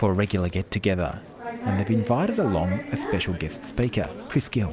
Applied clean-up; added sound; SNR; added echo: none; none; none; none.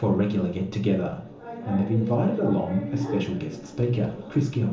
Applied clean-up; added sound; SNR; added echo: none; none; none; reverberation time 1.2 s.